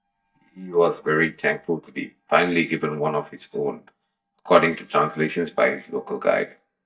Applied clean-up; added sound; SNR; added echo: neural mask model DeepFilterNet 3.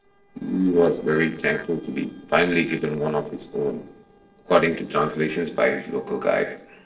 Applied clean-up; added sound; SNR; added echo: neural separator model SepFormer DNS4.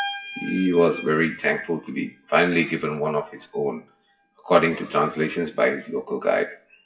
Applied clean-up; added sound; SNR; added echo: classical method WPE with log-MMSE.